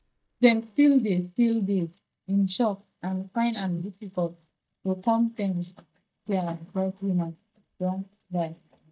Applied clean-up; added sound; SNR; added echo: neural mask model DeepFilterNet 3.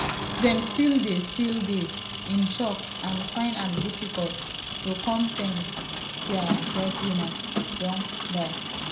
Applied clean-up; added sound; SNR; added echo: none; Engine; 3 dB; reverberation time 0.4 s.